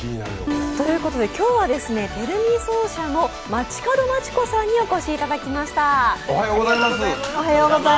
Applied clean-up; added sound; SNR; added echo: none; Acoustic guitar; 8 dB; none.